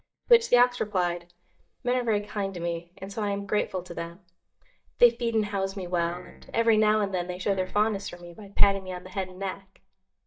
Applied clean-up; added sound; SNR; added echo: neural mask model DeepFilterNet 3.